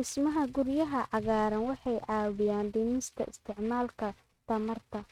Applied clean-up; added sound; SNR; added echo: neural mask model RNNoise.